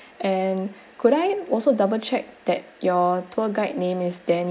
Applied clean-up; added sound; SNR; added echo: none; none; none; none.